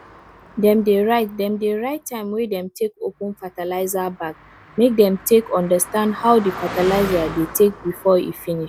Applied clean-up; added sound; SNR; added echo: none; Car passing by; 16 dB; none.